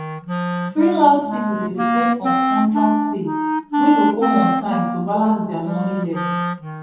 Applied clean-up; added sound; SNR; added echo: none; Wind instrument, woodwind instrument; 0 dB; reverberation time 0.6 s.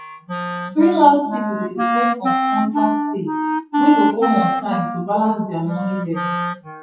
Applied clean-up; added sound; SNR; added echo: classical method WPE with log-MMSE.